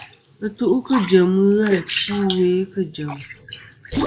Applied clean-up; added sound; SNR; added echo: neural mask model Resemble Enhance denoiser.